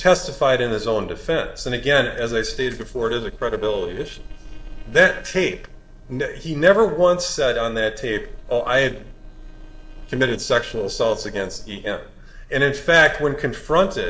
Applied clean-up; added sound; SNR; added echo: neural separator model SepFormer DNS4.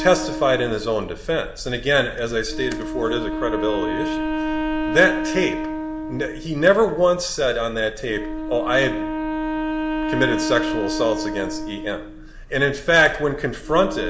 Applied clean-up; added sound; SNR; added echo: none; Wind instrument, woodwind instrument; 6 dB; reverberation time 0.6 s.